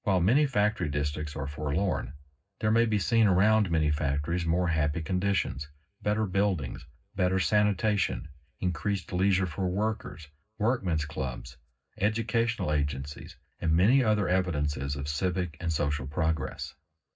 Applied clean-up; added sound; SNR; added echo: none; none; none; reverberation time 0.4 s.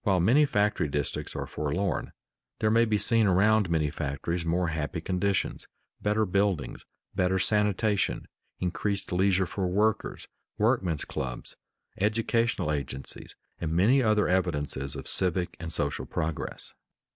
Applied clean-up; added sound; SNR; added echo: none; none; none; none.